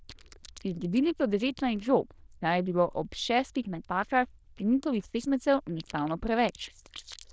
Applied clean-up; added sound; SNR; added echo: neural diffusion model UNIVERSE++.